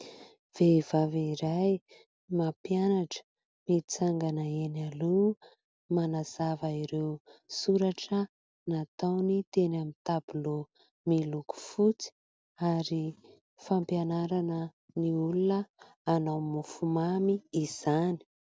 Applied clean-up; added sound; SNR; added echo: none; none; none; none.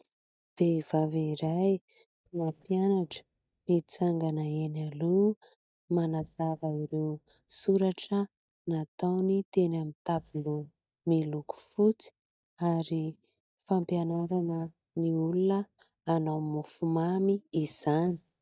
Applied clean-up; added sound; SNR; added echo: neural mask model DeepFilterNet 3.